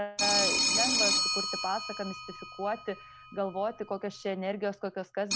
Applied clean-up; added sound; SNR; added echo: none; Telephone; -2 dB; none.